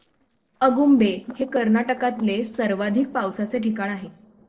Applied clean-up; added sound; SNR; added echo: neural separator model SepFormer DNS4.